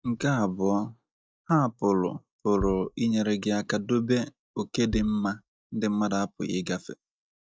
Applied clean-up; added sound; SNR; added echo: neural mask model DeepFilterNet 3.